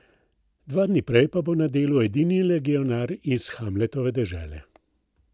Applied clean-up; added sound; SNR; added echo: none; none; none; none.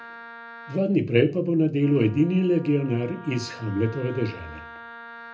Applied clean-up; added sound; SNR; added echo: none; Wind instrument, woodwind instrument; 19 dB; reverberation time 0.3 s.